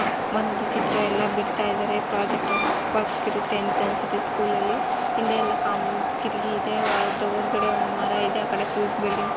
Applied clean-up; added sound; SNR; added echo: none; Train; -3 dB; none.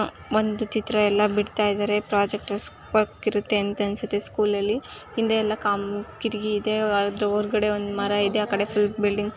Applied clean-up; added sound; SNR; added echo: none; none; none; none.